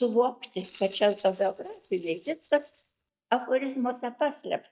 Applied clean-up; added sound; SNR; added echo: neural mask model DeepFilterNet 3.